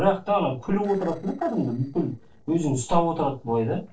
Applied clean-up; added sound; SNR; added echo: neural separator model SepFormer DNS4.